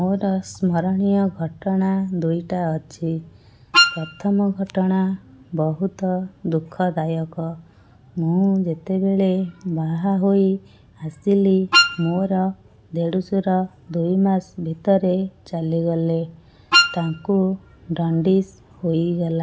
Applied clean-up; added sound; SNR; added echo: none; Wind instrument, woodwind instrument; -3 dB; none.